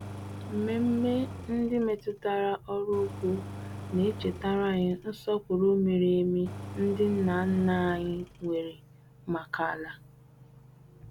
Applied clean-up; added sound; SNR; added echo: none; Engine; 12 dB; none.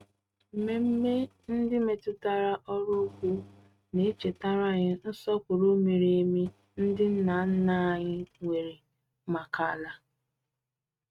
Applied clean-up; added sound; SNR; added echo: neural mask model RNNoise.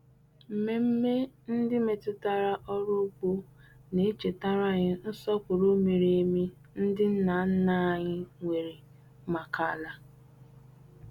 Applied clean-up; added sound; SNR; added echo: none; none; none; none.